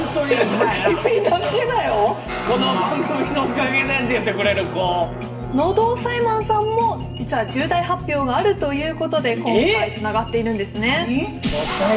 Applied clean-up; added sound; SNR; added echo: none; Guitar; 11 dB; reverberation time 0.7 s.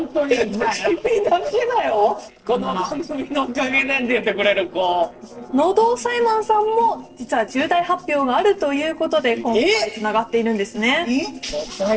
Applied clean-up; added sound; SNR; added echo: neural separator model SepFormer DNS4.